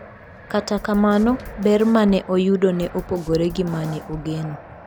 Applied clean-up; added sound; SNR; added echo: none; Fixed-wing aircraft, airplane + Drum / Drum kit; 16 dB; none.